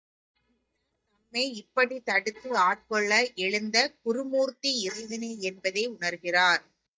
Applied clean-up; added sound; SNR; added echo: neural mask model DeepFilterNet 3.